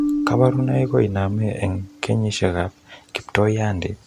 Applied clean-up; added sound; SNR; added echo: none; Marimba, xylophone; 8 dB; none.